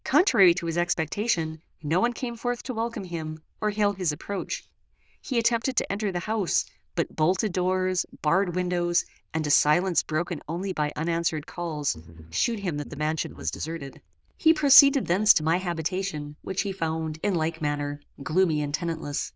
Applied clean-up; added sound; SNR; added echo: neural diffusion model UNIVERSE++.